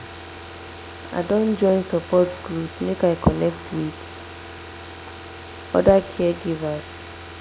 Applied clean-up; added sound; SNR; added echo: none; Car; 12 dB; none.